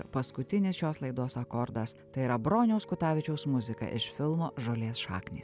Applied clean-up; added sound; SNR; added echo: none; none; none; none.